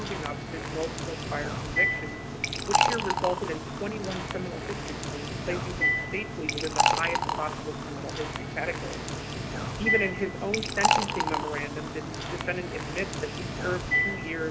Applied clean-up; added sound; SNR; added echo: none; Liquid; -4 dB; none.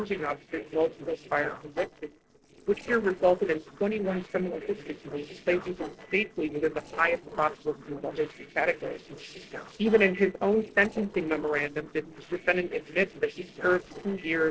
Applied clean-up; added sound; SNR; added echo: neural separator model SepFormer DNS4.